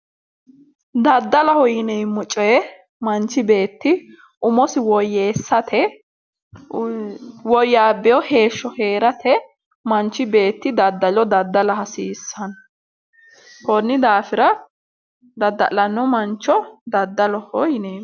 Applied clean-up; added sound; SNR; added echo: none; none; none; none.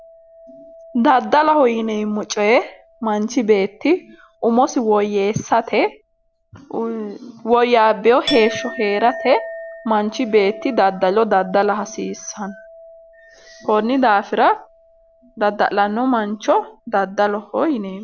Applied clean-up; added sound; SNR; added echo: none; Chink, clink; 18 dB; none.